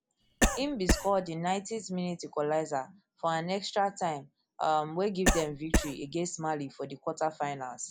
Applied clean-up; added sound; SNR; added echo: none; Cough; -2 dB; none.